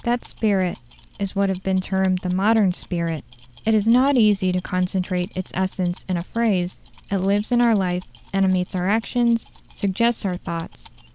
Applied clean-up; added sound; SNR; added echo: none; Keys jangling; 12 dB; none.